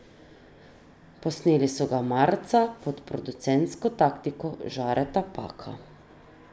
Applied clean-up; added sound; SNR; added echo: none; none; none; none.